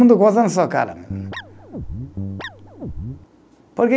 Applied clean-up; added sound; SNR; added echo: none; Guitar; 11 dB; none.